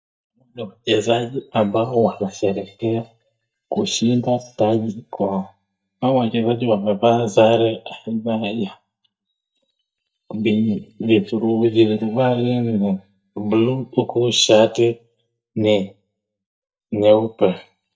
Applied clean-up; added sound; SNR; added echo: neural mask model DeepFilterNet 3.